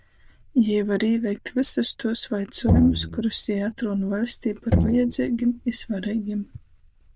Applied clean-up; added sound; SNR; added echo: neural diffusion model UNIVERSE++.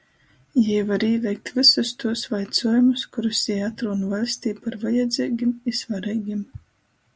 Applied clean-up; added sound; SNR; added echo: none; none; none; none.